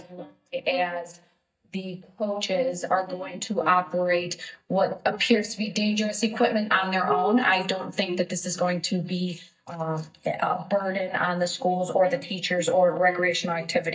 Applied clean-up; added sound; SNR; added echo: neural mask model DeepFilterNet 3.